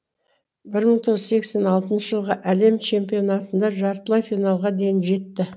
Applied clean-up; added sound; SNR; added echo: none; none; none; none.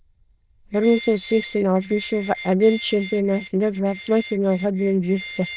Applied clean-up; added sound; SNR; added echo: neural diffusion model UNIVERSE++.